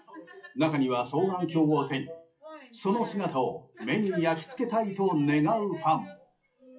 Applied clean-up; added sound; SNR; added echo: classical method WPE with log-MMSE.